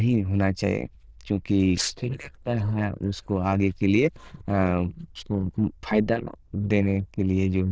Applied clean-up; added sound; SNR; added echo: neural diffusion model UNIVERSE++.